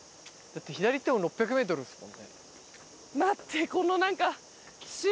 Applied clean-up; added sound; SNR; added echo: none; none; none; none.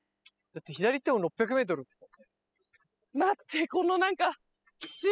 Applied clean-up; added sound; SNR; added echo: classical method spectral subtraction.